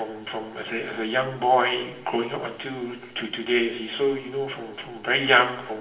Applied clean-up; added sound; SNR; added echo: none; none; none; reverberation time 0.7 s.